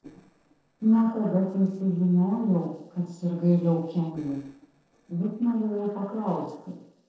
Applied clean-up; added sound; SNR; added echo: neural separator model SepFormer DNS4.